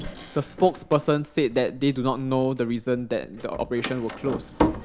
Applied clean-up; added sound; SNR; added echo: none; Door; 8 dB; none.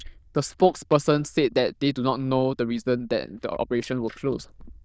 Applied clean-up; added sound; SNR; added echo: neural diffusion model UNIVERSE++.